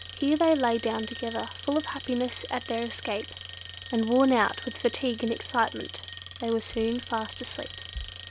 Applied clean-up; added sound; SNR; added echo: none; Alarm; 11 dB; none.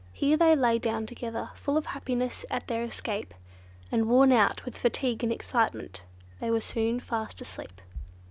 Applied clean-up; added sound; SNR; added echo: none; none; none; none.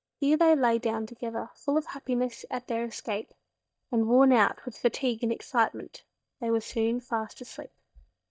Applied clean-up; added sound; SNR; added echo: neural mask model DeepFilterNet 3.